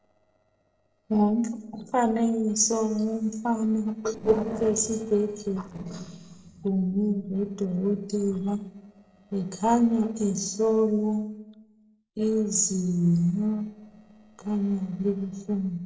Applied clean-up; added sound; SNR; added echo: neural separator model SepFormer DNS4.